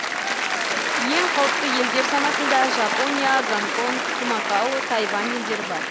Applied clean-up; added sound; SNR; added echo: none; Applause / Cheering; -1 dB; none.